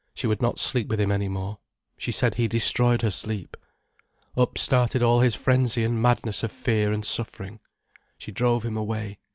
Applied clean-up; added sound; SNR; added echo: none; none; none; none.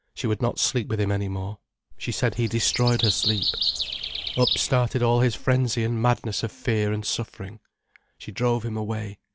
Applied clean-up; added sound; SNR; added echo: none; Bird vocalization, bird call, bird song; 5 dB; none.